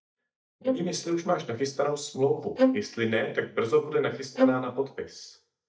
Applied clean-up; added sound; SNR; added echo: neural mask model DeepFilterNet 3.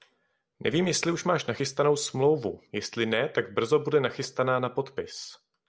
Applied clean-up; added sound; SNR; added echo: none; none; none; none.